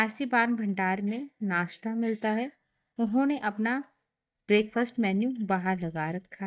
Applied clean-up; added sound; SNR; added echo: neural mask model DeepFilterNet 3.